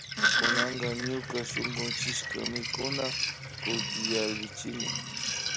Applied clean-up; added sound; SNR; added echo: none; Sink (filling or washing); -4 dB; none.